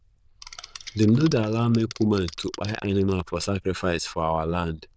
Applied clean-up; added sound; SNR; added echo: neural diffusion model UNIVERSE++.